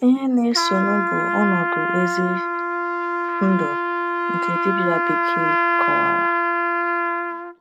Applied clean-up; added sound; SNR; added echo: none; Trumpet; -3 dB; none.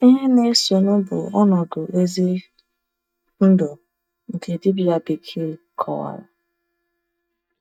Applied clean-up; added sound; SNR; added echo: neural mask model DeepFilterNet 3.